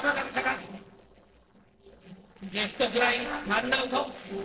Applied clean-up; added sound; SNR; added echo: neural separator model SepFormer DNS4.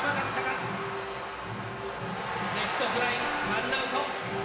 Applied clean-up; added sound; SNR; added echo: none; Wind instrument, woodwind instrument; 10 dB; reverberation time 0.9 s.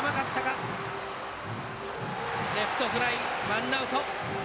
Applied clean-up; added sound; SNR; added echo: none; none; none; none.